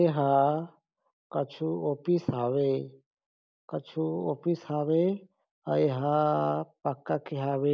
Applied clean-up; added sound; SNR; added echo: none; none; none; none.